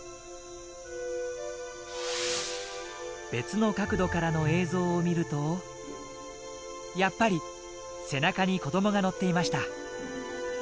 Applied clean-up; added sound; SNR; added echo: none; none; none; none.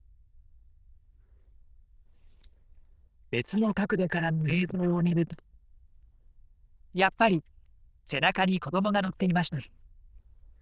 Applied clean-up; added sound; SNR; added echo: neural diffusion model UNIVERSE++.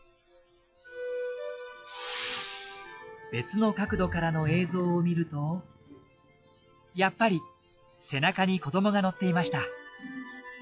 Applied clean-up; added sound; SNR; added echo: classical method log-MMSE.